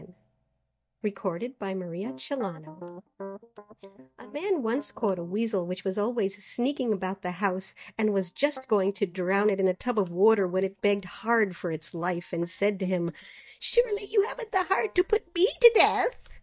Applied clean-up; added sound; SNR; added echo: neural mask model DeepFilterNet 3.